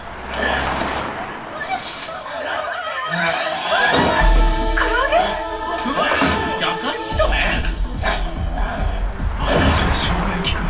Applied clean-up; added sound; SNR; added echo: none; Engine; 12 dB; reverberation time 0.3 s.